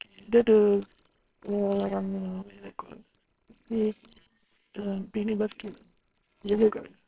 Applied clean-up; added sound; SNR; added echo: neural separator model SepFormer WHAMR!.